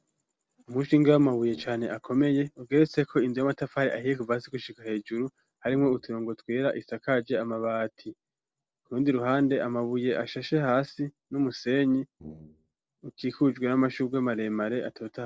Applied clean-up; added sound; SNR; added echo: neural separator model SepFormer DNS4.